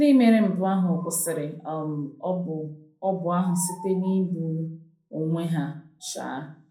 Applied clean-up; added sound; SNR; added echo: none; none; none; reverberation time 0.5 s.